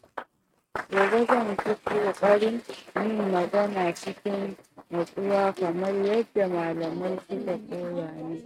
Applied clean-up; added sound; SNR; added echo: neural mask model RNNoise.